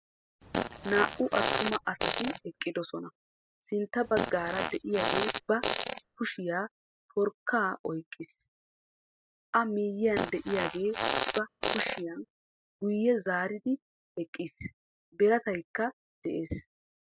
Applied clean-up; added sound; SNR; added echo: classical method spectral subtraction.